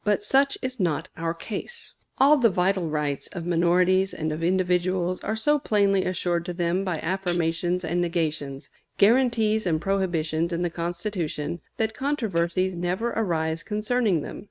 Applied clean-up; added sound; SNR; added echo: neural mask model RNNoise.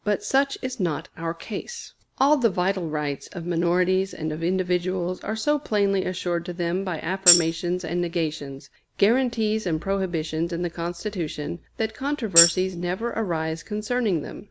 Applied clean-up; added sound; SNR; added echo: none; Tambourine; -2 dB; none.